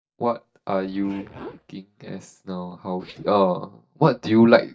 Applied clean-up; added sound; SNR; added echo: neural mask model DeepFilterNet 3.